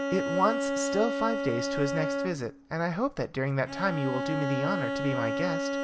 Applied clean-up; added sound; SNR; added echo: none; Bowed string instrument; 1 dB; none.